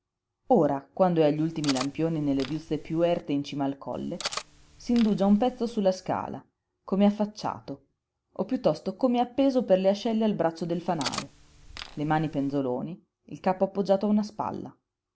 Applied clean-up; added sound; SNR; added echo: none; Cutlery, silverware; 13 dB; none.